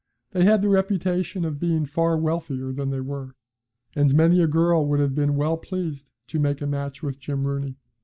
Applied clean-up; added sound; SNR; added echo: neural mask model Resemble Enhance denoiser.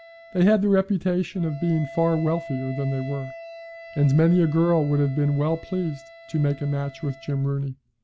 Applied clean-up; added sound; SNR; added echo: none; Wind instrument, woodwind instrument; 19 dB; none.